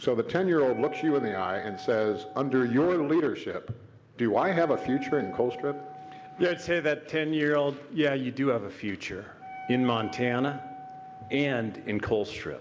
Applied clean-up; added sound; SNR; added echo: none; Wind instrument, woodwind instrument; 15 dB; none.